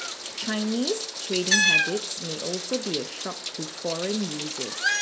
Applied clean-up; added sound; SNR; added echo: none; Meow; -3 dB; none.